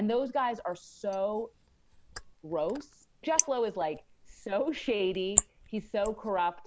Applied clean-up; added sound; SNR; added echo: neural mask model Resemble Enhance denoiser.